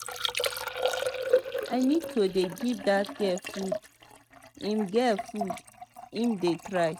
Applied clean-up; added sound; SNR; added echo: neural mask model RNNoise.